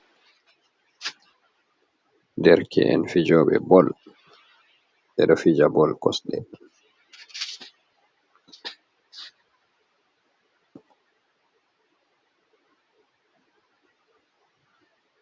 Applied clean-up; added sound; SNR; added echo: none; none; none; none.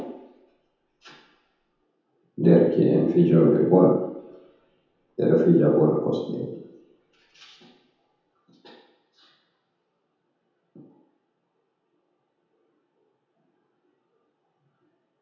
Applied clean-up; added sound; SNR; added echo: none; none; none; reverberation time 0.9 s.